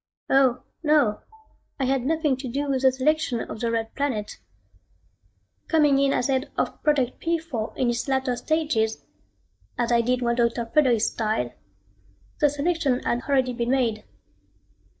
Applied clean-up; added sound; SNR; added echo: neural mask model DeepFilterNet 3.